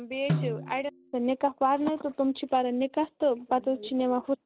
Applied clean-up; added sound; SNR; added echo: none; Snare drum; 7 dB; none.